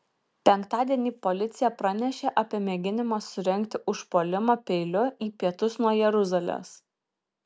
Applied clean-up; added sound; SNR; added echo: none; none; none; none.